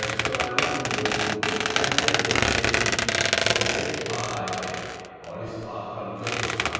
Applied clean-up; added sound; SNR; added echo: none; Squeak; -5 dB; reverberation time 2.2 s.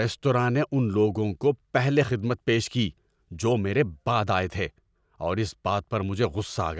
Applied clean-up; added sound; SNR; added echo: none; none; none; none.